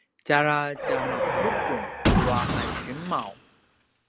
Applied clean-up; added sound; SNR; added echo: none; Car; -2 dB; none.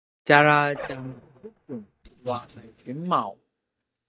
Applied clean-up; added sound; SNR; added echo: neural mask model DeepFilterNet 3.